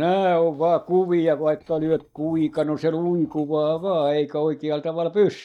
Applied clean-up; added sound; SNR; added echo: neural mask model DeepFilterNet 3.